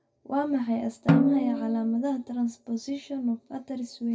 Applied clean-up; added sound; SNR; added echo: none; Snare drum; 0 dB; reverberation time 0.1 s.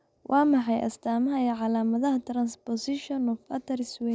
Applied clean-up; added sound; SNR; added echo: none; none; none; none.